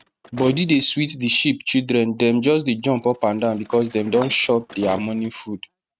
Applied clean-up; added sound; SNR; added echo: neural mask model RNNoise.